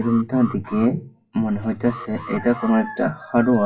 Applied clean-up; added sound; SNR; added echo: classical method WPE with log-MMSE.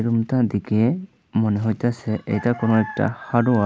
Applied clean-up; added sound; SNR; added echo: none; none; none; none.